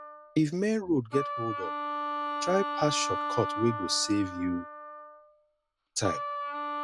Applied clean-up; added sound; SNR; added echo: none; Wind instrument, woodwind instrument; 4 dB; none.